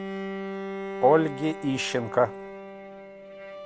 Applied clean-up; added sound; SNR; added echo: none; Bowed string instrument; 8 dB; none.